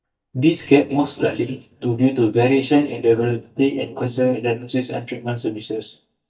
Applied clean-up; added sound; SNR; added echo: neural mask model DeepFilterNet 3.